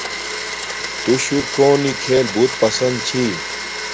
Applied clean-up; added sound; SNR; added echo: none; Domestic sounds, home sounds; 7 dB; none.